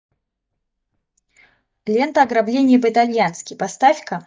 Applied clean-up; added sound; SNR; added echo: neural mask model DeepFilterNet 3.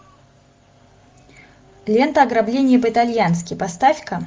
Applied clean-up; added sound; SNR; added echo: none; none; none; none.